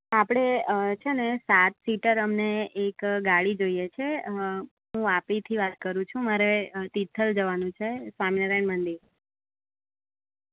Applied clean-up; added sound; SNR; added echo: none; none; none; none.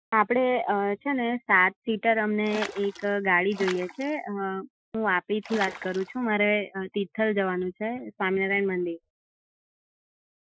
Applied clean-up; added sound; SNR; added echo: classical method Wiener filter.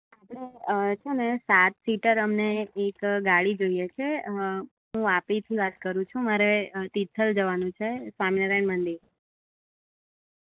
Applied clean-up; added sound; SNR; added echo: neural mask model DeepFilterNet 3.